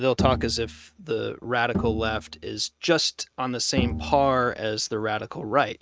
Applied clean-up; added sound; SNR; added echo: neural mask model RNNoise.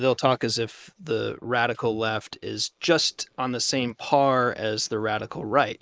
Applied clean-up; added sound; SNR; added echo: neural mask model Resemble Enhance denoiser.